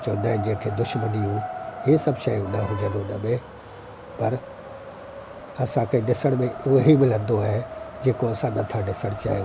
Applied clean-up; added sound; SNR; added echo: none; Wind; 12 dB; none.